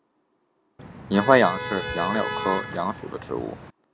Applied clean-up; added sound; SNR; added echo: none; Motor vehicle (road); 7 dB; none.